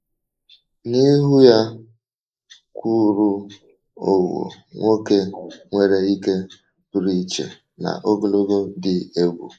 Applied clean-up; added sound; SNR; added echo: neural mask model Resemble Enhance denoiser.